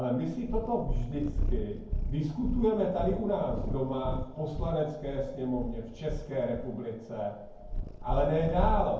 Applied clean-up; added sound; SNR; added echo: none; Purr; 3 dB; reverberation time 0.9 s.